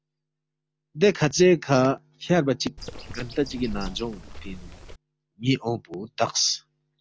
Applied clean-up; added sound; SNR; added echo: none; Bird; 11 dB; none.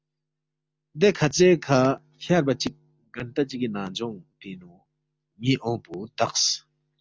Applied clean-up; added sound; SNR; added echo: none; none; none; none.